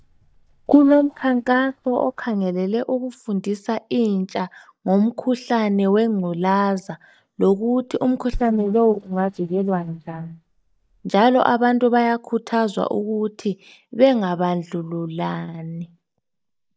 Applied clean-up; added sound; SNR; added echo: neural mask model DeepFilterNet 3.